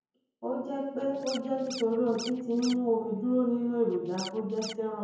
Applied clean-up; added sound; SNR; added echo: none; Scratching (performance technique); 14 dB; reverberation time 0.9 s.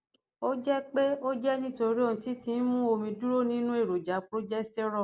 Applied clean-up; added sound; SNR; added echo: none; none; none; none.